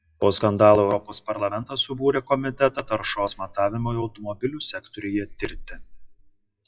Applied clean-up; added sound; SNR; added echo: classical method WPE with log-MMSE.